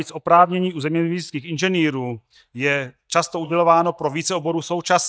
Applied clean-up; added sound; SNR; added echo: neural mask model DeepFilterNet 3.